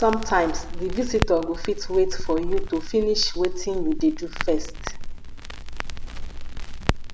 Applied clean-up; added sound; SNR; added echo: none; Crackle; 1 dB; none.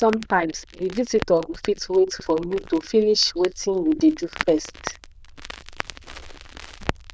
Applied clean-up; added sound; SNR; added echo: neural diffusion model UNIVERSE++.